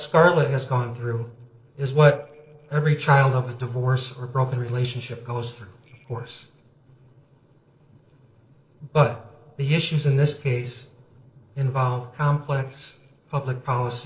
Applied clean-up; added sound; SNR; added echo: neural separator model SepFormer DNS4.